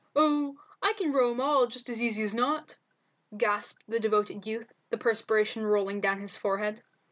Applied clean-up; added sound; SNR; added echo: none; none; none; none.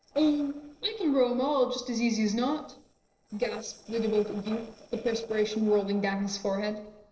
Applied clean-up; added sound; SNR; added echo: neural separator model SepFormer DNS4.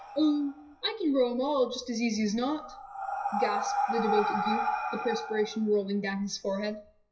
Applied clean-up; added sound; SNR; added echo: classical method WPE with log-MMSE.